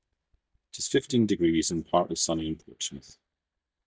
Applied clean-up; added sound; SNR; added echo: neural mask model DeepFilterNet 3.